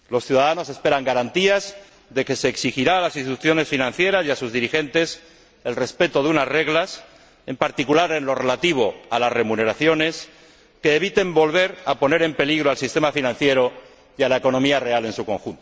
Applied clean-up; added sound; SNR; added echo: none; none; none; none.